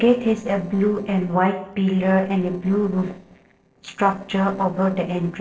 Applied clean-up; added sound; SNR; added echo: neural separator model SepFormer DNS4.